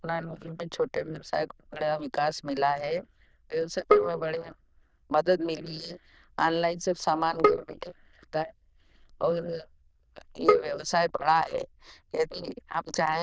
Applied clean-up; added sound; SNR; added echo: neural diffusion model UNIVERSE++.